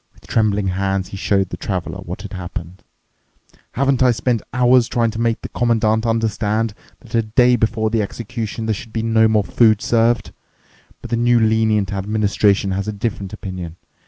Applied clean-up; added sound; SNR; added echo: none; none; none; none.